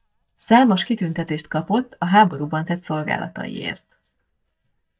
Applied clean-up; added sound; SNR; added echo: neural mask model DeepFilterNet 3.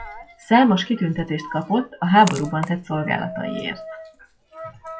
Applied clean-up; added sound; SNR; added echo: classical method log-MMSE.